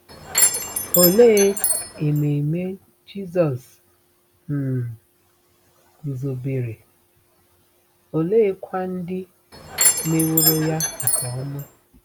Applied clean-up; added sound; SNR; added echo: none; Door / Chime; -1 dB; none.